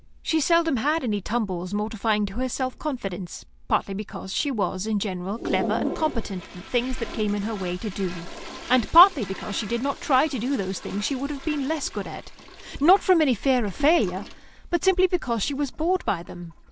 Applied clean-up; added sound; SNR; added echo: none; Toilet flush; 15 dB; none.